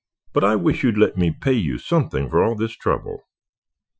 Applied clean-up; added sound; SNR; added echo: classical method Wiener filter.